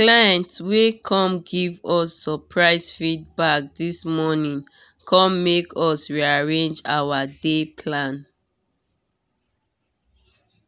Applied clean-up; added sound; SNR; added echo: none; none; none; none.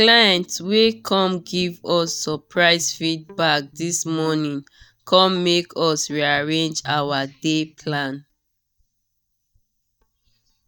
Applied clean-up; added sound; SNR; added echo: neural mask model DeepFilterNet 3.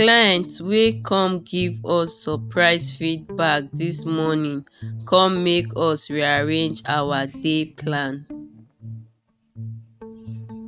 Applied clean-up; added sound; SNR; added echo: neural mask model RNNoise.